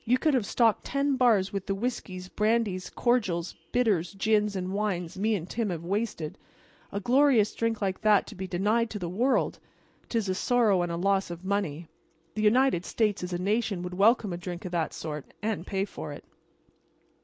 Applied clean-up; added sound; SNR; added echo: none; none; none; none.